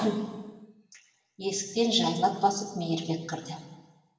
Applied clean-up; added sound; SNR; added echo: none; none; none; reverberation time 1.2 s.